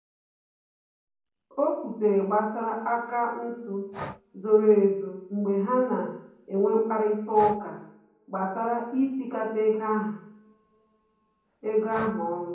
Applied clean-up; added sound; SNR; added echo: none; Breathing; 20 dB; reverberation time 1.2 s.